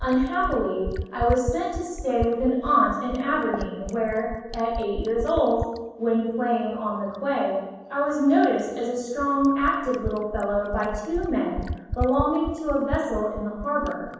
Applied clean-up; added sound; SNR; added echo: none; Fill (with liquid); 10 dB; reverberation time 1.1 s.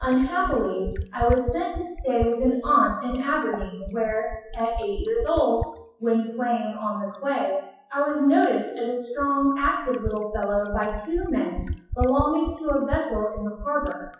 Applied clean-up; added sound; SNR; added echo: classical method WPE with log-MMSE.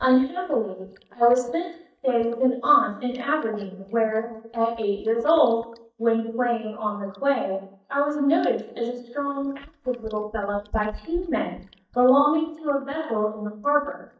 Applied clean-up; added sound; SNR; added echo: neural mask model DeepFilterNet 3.